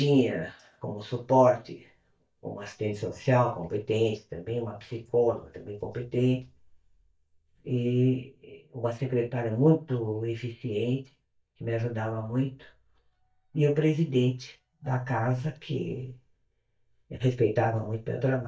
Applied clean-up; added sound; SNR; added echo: neural mask model DeepFilterNet 3.